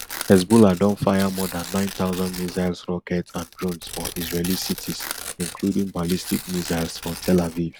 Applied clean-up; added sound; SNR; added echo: none; Tearing; 12 dB; none.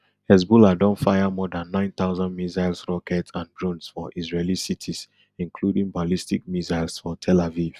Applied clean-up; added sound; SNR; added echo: none; none; none; none.